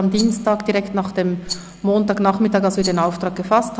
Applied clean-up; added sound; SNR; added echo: none; Rattle; 12 dB; none.